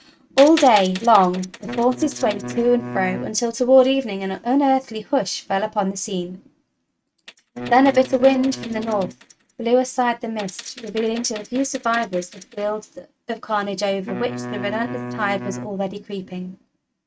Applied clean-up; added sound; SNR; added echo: neural mask model RNNoise.